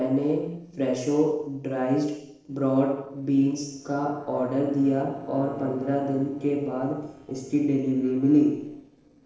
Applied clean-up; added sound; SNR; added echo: neural separator model SepFormer DNS4.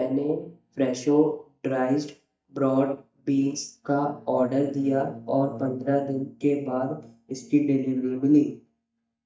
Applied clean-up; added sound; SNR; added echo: neural mask model DeepFilterNet 3.